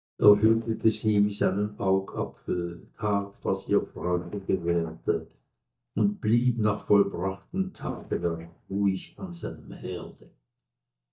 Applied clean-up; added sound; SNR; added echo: neural mask model DeepFilterNet 3.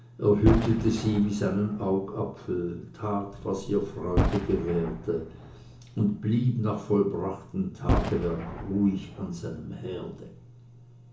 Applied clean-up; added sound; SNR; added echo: none; Boom; 6 dB; reverberation time 0.8 s.